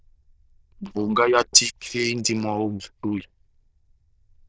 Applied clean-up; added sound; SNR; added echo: neural diffusion model UNIVERSE++.